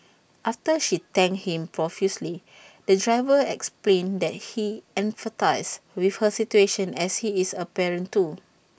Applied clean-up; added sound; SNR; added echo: none; none; none; none.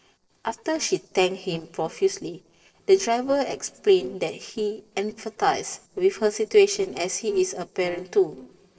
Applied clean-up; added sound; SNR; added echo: neural separator model SepFormer DNS4.